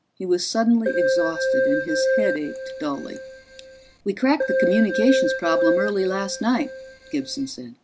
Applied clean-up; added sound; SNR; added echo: none; Keyboard (musical); 0 dB; none.